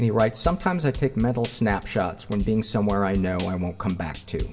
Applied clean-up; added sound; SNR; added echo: none; Drum kit; 12 dB; reverberation time 1.1 s.